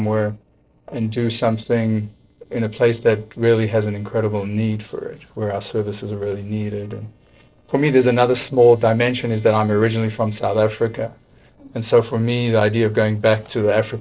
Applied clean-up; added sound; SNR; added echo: neural separator model SepFormer DNS4.